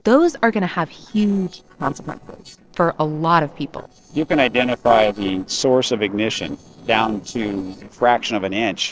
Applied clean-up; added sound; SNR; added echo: neural separator model SepFormer DNS4.